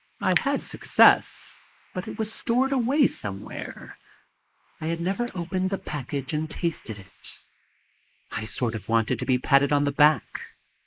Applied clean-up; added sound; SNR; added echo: neural mask model Resemble Enhance denoiser.